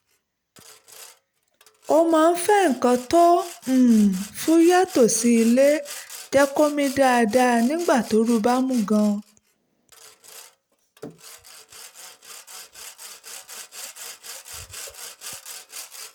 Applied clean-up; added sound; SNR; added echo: none; Sawing; 19 dB; none.